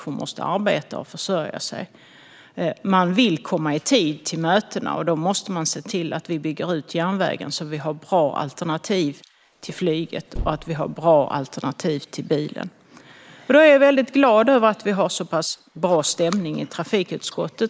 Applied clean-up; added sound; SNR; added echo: neural mask model Resemble Enhance denoiser.